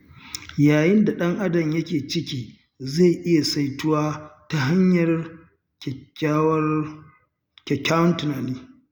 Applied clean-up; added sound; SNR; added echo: none; none; none; none.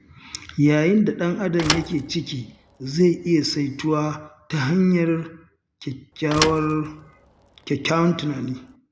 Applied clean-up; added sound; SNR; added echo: none; Thump, thud; 9 dB; none.